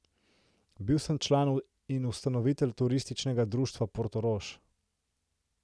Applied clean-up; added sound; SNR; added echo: none; none; none; none.